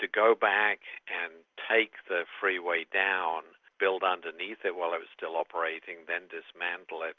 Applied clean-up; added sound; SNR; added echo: none; none; none; none.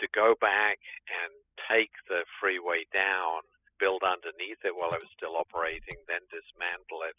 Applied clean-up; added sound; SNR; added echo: classical method spectral subtraction.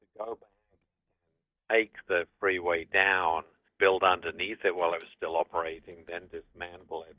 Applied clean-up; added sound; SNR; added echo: neural mask model DeepFilterNet 3.